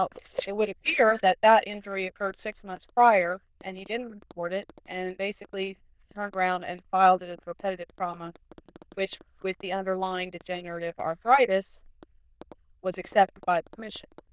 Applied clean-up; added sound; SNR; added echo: neural diffusion model UNIVERSE++.